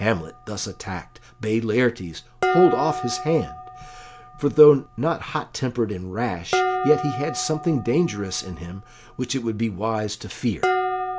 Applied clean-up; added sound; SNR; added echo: none; Dishes, pots, and pans; 7 dB; none.